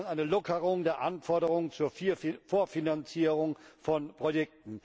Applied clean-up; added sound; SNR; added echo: none; none; none; none.